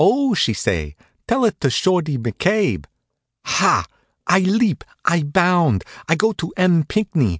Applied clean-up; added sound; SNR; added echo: none; none; none; none.